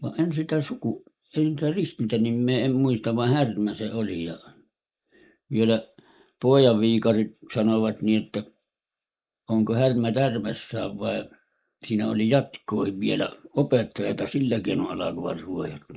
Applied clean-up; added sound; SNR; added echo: neural mask model Resemble Enhance denoiser.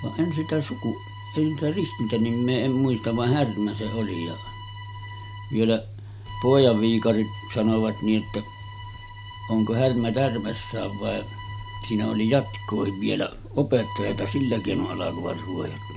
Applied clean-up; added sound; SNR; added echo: none; Bowed string instrument; 17 dB; none.